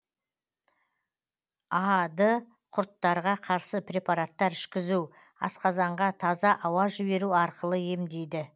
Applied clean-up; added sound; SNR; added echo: none; none; none; none.